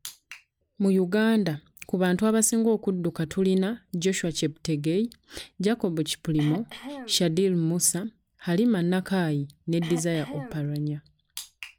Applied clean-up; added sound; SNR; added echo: none; Cough; 14 dB; none.